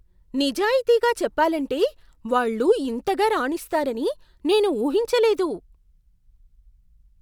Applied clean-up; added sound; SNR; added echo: none; none; none; none.